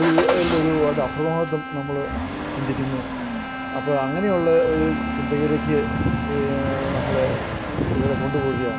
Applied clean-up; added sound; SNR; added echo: none; Engine starting / Accelerating, revving, vroom / Motor vehicle (road) + Bowed string instrument; 4 dB; none.